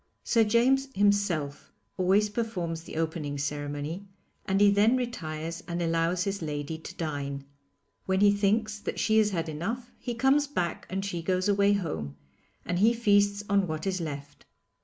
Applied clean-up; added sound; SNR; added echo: none; none; none; none.